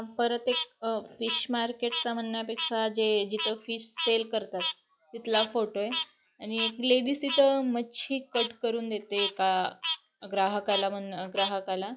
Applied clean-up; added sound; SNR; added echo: classical method log-MMSE.